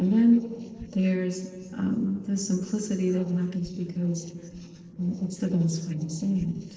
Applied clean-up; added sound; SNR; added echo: neural separator model SepFormer DNS4.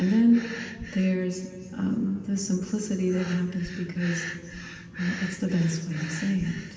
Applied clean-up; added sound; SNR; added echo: none; Breathing; 14 dB; reverberation time 2.4 s.